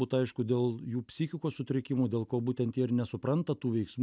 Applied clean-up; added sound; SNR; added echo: none; none; none; none.